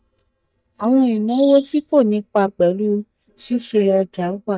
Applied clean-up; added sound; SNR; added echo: neural mask model DeepFilterNet 3.